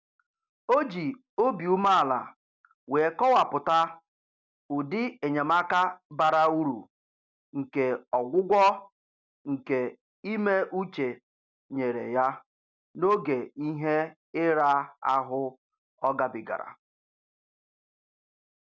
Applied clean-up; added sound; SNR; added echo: none; none; none; none.